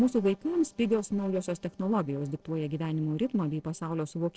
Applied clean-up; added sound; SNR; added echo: neural separator model SepFormer DNS4.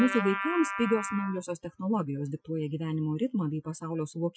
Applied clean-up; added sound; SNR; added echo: classical method Wiener filter.